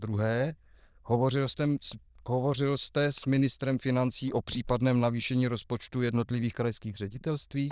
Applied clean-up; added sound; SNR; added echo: neural diffusion model UNIVERSE++.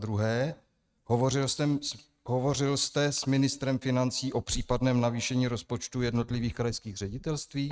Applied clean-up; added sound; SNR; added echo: neural mask model RNNoise.